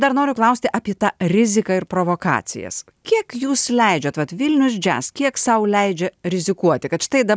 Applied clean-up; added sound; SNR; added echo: none; none; none; none.